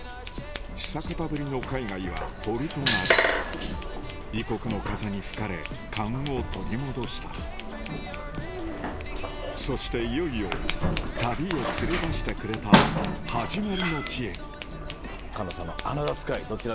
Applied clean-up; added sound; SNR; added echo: none; Scissors; -3 dB; none.